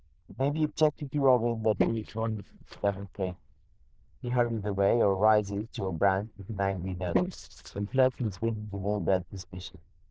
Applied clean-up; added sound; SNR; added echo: neural diffusion model UNIVERSE++.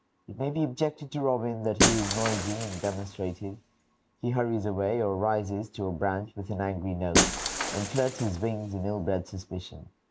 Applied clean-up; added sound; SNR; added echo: none; Shatter; 3 dB; none.